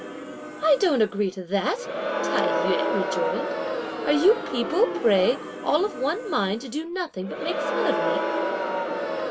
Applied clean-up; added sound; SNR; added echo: none; Crowd; 3 dB; none.